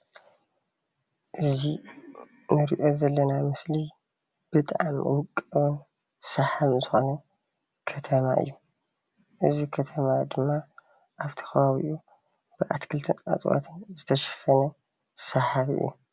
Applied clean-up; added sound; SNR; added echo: none; none; none; none.